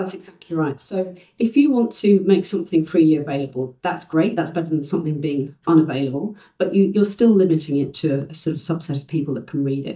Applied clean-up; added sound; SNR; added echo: neural mask model DeepFilterNet 3.